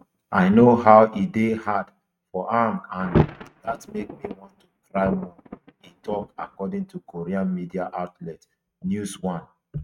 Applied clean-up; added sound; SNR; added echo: neural mask model RNNoise.